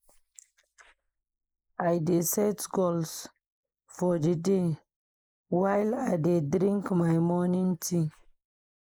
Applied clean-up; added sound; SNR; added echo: neural mask model Resemble Enhance denoiser.